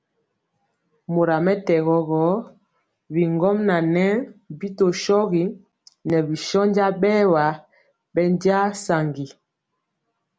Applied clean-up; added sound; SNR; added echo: none; none; none; none.